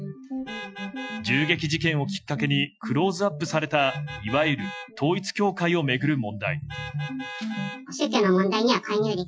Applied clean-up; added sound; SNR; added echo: classical method Wiener filter.